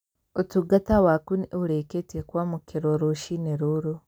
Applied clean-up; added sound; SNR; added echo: none; none; none; none.